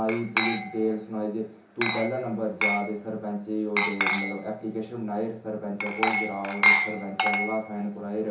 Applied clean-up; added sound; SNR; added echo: none; Glass; -1 dB; reverberation time 0.6 s.